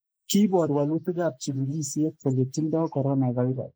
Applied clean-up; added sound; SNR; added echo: neural mask model Resemble Enhance denoiser.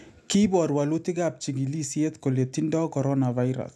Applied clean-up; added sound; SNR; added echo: none; none; none; none.